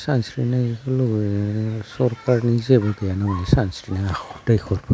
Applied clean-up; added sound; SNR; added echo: none; none; none; none.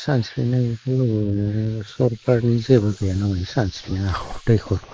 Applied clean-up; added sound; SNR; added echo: neural mask model Resemble Enhance denoiser.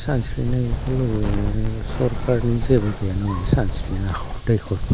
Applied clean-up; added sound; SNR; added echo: none; Wind; 3 dB; none.